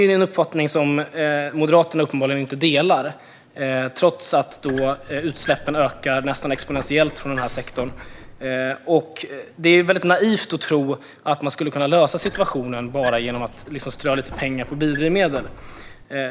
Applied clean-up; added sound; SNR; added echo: none; Squeak; 15 dB; none.